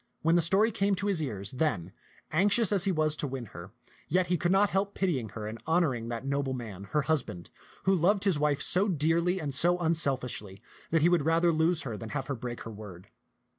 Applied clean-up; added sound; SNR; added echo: none; none; none; none.